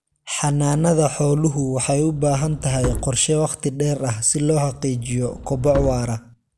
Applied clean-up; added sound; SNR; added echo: none; Subway, metro, underground; 12 dB; none.